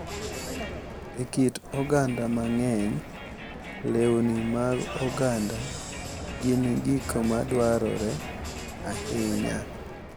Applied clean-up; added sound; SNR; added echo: none; Crowd; 8 dB; none.